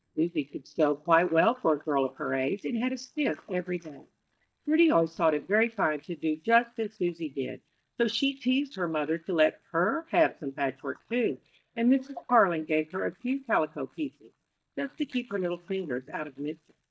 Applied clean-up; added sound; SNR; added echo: neural mask model DeepFilterNet 3.